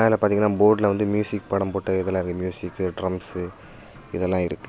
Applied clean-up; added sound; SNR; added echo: none; none; none; none.